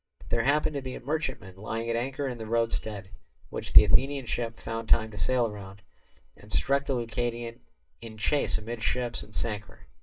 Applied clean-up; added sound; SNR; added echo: neural mask model DeepFilterNet 3.